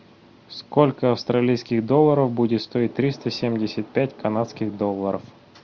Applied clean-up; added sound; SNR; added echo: none; none; none; none.